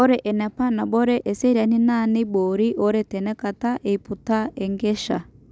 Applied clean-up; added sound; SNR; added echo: none; none; none; none.